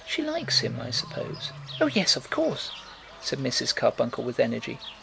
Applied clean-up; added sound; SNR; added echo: none; Bird / Fowl; 14 dB; none.